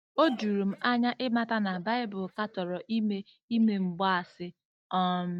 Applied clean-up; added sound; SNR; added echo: neural mask model DeepFilterNet 3.